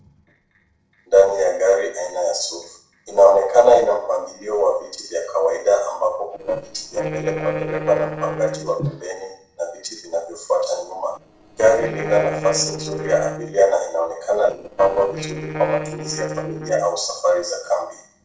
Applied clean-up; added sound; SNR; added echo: neural separator model SepFormer DNS4.